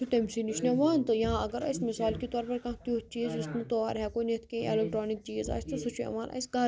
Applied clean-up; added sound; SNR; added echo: none; none; none; none.